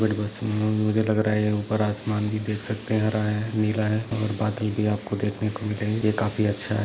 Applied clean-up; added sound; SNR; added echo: none; none; none; none.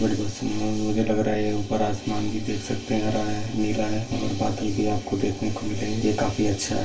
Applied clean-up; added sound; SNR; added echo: none; none; none; reverberation time 0.1 s.